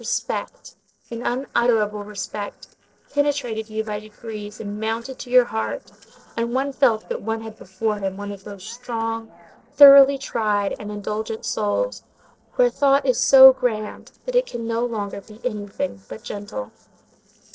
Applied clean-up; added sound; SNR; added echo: neural separator model SepFormer DNS4.